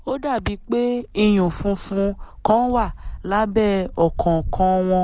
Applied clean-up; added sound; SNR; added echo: none; Wind; 12 dB; none.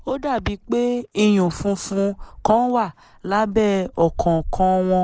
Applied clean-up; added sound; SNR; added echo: neural mask model Resemble Enhance denoiser.